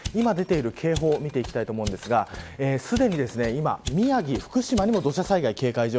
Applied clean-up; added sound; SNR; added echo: none; Mechanisms; 14 dB; none.